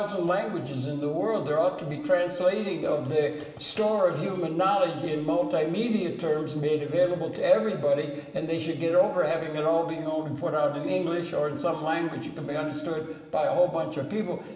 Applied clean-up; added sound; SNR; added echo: none; none; none; reverberation time 1.2 s.